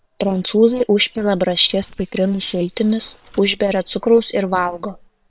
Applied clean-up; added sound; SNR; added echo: neural separator model SepFormer WHAM!.